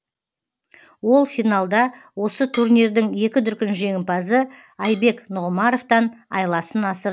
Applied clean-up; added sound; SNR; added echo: none; Drum kit; 19 dB; none.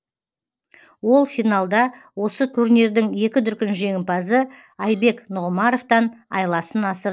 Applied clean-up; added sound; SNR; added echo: neural separator model SepFormer DNS4.